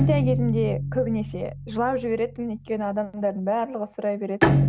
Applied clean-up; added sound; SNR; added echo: none; Bowed string instrument; 0 dB; none.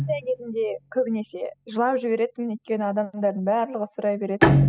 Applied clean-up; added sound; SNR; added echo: classical method spectral subtraction.